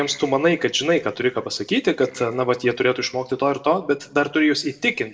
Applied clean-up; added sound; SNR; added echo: neural separator model SepFormer DNS4.